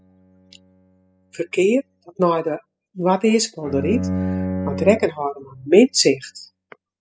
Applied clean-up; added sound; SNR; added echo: classical method spectral subtraction.